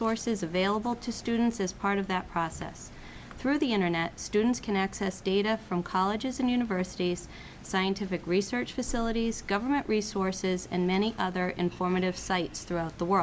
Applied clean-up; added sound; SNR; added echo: none; none; none; none.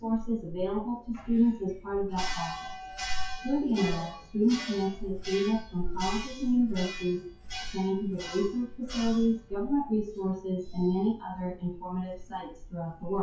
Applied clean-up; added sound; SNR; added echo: classical method WPE with log-MMSE.